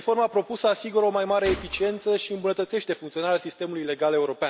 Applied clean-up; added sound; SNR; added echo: none; Gunshot, gunfire; 14 dB; none.